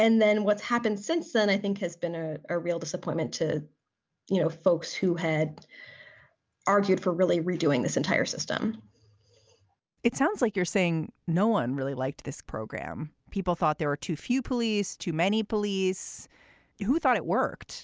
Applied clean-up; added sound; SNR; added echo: none; none; none; none.